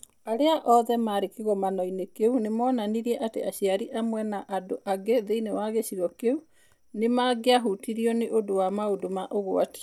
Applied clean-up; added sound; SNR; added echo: none; none; none; none.